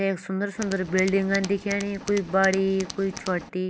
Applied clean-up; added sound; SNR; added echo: none; Tools; 14 dB; none.